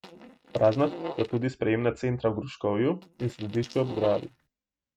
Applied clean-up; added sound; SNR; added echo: neural mask model RNNoise.